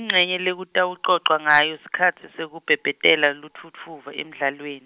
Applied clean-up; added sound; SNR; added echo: none; none; none; none.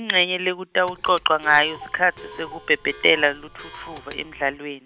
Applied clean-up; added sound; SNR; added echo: none; Clock; 19 dB; none.